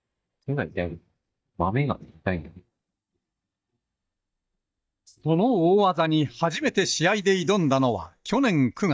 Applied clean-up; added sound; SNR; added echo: neural mask model DeepFilterNet 3.